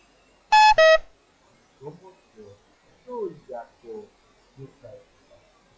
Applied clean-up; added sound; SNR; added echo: classical method log-MMSE.